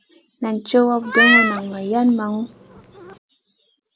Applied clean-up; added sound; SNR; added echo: none; Meow; 0 dB; none.